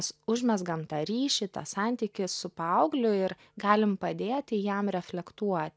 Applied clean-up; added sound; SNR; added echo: none; none; none; none.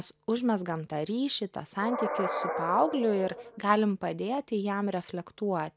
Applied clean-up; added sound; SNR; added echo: none; Animal; 9 dB; none.